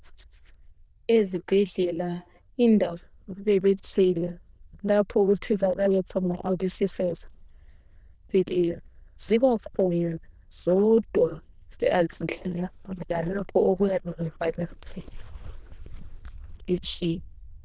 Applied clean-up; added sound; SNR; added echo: neural diffusion model UNIVERSE++.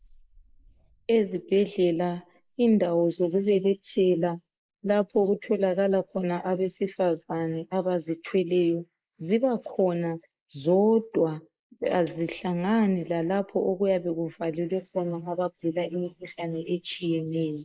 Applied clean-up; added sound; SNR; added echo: neural mask model Resemble Enhance denoiser.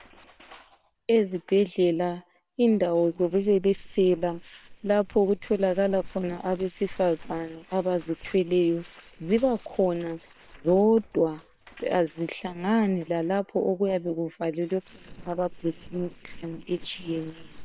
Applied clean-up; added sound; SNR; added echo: neural separator model SepFormer WHAM!.